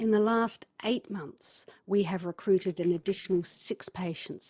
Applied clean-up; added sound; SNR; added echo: neural separator model SepFormer DNS4.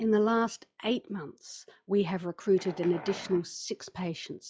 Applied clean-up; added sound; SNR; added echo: classical method log-MMSE.